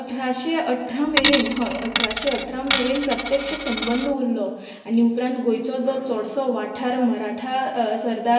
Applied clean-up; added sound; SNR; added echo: none; Coin (dropping); 2 dB; reverberation time 1.0 s.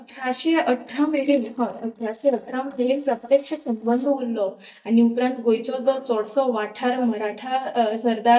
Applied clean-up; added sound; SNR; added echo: neural mask model DeepFilterNet 3.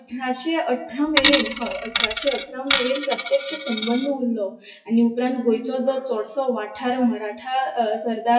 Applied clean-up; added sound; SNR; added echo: classical method WPE with log-MMSE.